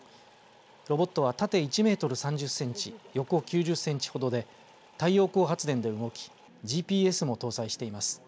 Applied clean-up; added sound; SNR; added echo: none; none; none; none.